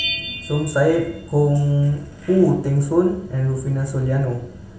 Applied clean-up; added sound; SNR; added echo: none; Bell; 15 dB; reverberation time 0.4 s.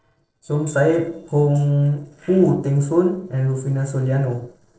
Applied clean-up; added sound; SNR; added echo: neural separator model SepFormer DNS4.